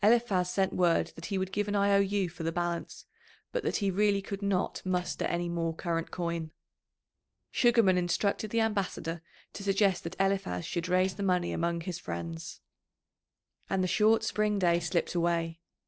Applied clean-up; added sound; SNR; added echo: neural separator model SepFormer DNS4.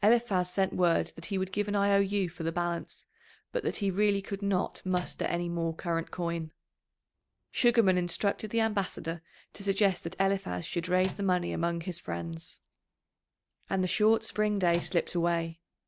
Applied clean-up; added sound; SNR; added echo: none; Microwave oven; 15 dB; none.